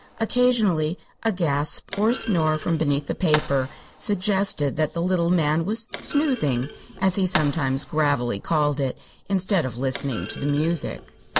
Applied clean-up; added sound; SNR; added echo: none; Thump, thud; 13 dB; none.